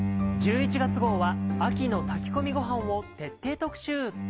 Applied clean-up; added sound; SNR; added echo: none; Bowed string instrument; 0 dB; none.